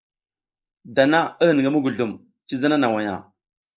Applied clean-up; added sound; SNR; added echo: neural mask model Resemble Enhance denoiser.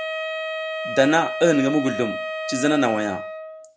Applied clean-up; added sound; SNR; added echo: none; Wind instrument, woodwind instrument; 6 dB; none.